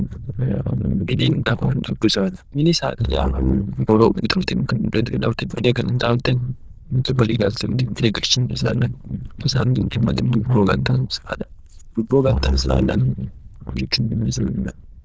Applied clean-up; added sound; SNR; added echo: neural diffusion model UNIVERSE++.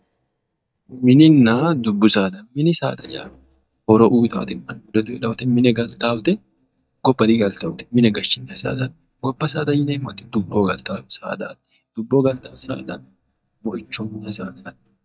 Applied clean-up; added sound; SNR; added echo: neural mask model DeepFilterNet 3.